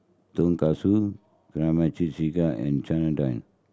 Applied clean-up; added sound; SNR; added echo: none; none; none; none.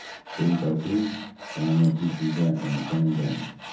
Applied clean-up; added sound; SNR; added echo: none; Tools; 14 dB; reverberation time 0.6 s.